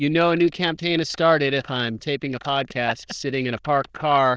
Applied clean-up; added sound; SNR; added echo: neural diffusion model UNIVERSE++.